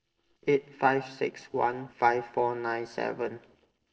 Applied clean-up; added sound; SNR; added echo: neural separator model SepFormer DNS4.